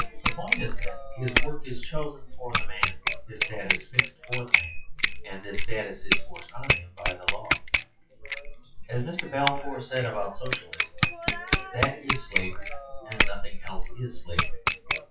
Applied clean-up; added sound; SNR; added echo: classical method WPE with log-MMSE.